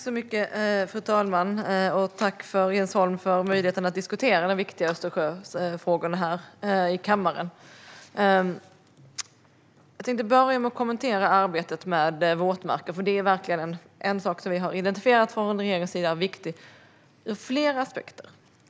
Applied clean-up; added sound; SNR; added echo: none; none; none; none.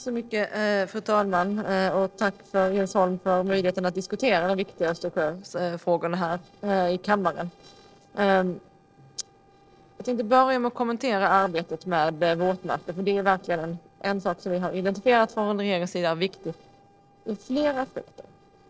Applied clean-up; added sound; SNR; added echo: neural separator model SepFormer DNS4.